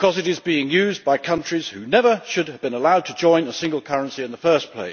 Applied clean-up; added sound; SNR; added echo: none; none; none; none.